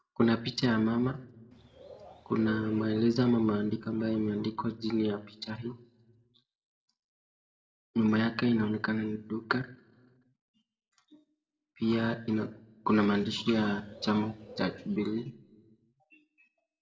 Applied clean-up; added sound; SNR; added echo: none; Bird; 18 dB; reverberation time 0.5 s.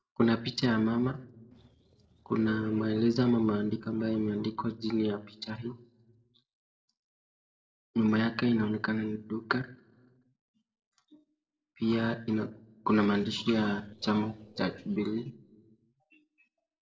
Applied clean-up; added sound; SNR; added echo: neural separator model SepFormer DNS4.